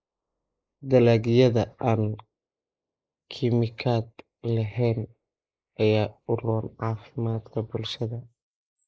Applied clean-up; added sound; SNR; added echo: neural mask model Resemble Enhance denoiser.